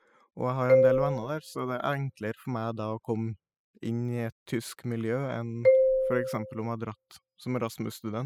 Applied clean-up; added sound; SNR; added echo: classical method spectral subtraction.